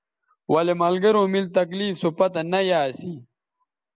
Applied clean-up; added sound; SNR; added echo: none; none; none; none.